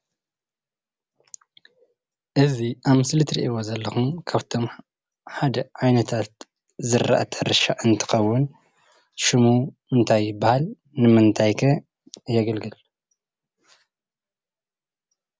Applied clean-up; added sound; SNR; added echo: none; none; none; none.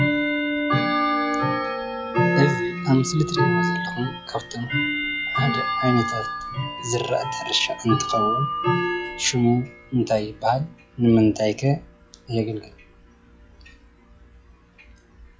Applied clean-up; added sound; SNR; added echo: classical method log-MMSE.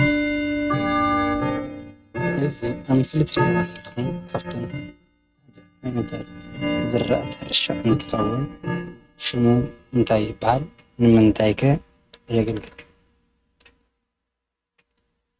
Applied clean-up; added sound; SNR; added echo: neural mask model RNNoise.